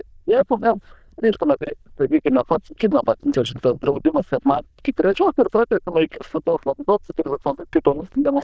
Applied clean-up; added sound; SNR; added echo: neural diffusion model UNIVERSE++.